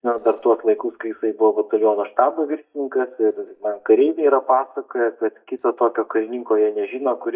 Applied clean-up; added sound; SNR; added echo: neural mask model DeepFilterNet 3.